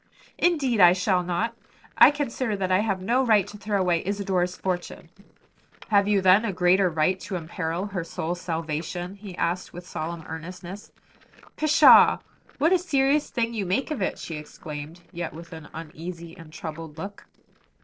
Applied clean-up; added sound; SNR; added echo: neural separator model SepFormer DNS4.